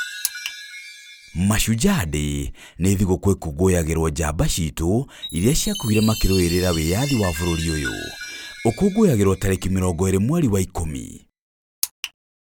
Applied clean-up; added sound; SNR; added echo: none; Chime; 15 dB; none.